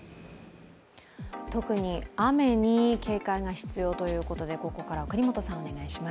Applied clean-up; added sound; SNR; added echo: none; none; none; none.